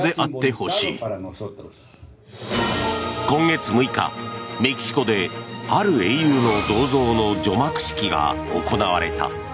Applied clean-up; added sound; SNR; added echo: none; none; none; none.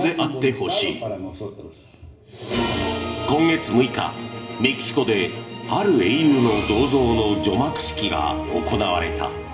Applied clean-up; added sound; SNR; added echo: none; none; none; reverberation time 2.3 s.